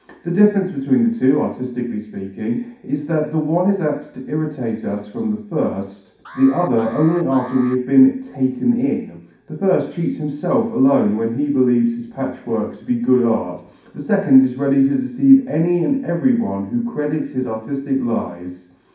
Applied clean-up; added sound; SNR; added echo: none; Alarm; 18 dB; reverberation time 0.6 s.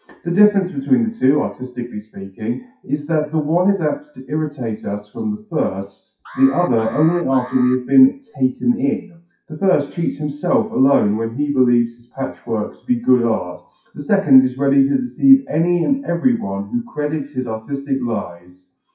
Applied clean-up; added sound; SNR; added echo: classical method WPE with log-MMSE.